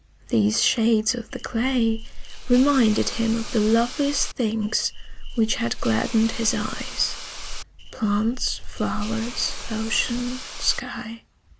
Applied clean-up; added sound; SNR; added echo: none; Hiss / Insect; 7 dB; none.